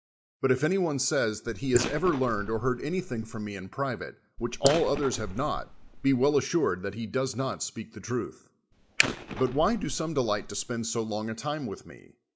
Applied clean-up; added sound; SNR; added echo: neural mask model Resemble Enhance denoiser.